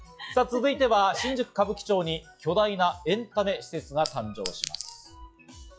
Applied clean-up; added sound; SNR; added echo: classical method log-MMSE.